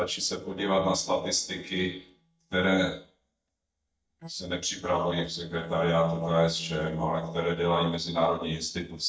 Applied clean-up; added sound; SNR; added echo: neural mask model DeepFilterNet 3.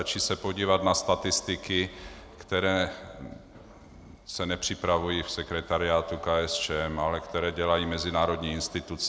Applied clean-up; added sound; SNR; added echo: none; none; none; none.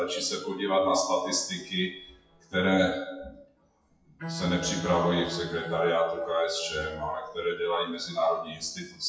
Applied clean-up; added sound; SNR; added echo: classical method WPE with log-MMSE.